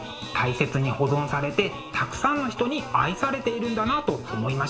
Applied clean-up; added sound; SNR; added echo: none; none; none; reverberation time 1.6 s.